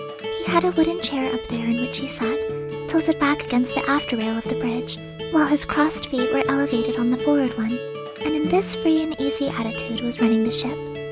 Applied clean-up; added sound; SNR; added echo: none; Acoustic guitar; 5 dB; none.